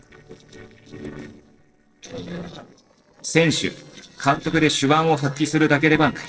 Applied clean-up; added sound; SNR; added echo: neural separator model SepFormer DNS4.